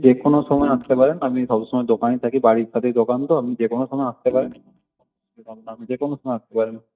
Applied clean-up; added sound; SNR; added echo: neural mask model DeepFilterNet 3.